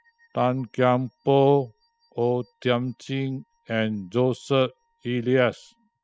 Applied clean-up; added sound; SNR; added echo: classical method spectral subtraction.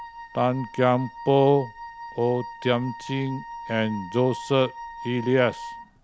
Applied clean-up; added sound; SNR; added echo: none; Wind instrument, woodwind instrument; 13 dB; none.